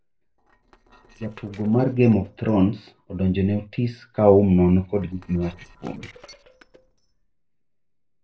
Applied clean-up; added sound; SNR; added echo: neural separator model SepFormer DNS4.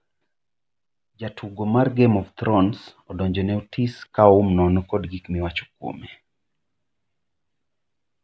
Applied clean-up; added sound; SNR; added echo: none; none; none; none.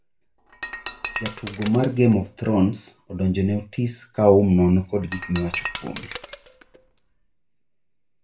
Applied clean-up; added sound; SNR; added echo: none; Shatter; 11 dB; reverberation time 0.2 s.